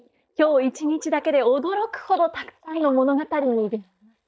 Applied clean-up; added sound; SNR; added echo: neural mask model DeepFilterNet 3.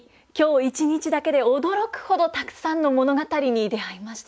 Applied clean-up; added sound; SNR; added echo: none; none; none; none.